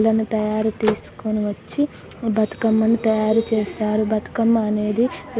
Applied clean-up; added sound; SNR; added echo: none; Microwave oven; 17 dB; none.